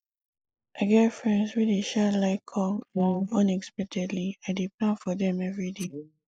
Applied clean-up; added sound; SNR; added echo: neural mask model Resemble Enhance denoiser.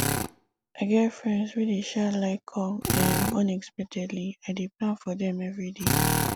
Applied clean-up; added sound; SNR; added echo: none; Drill; 3 dB; none.